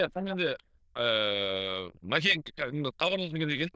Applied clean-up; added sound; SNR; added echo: neural diffusion model UNIVERSE++.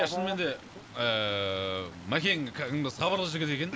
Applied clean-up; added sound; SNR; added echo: none; Stream; 18 dB; none.